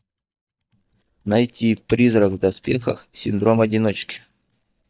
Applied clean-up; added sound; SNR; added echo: neural mask model DeepFilterNet 3.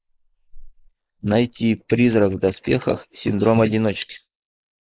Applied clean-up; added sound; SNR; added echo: neural mask model Resemble Enhance denoiser.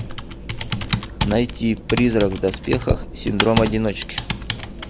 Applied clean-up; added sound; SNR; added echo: none; Computer keyboard; 3 dB; none.